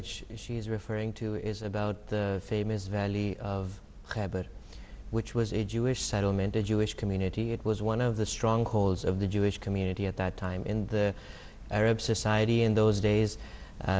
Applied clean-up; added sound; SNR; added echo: none; none; none; none.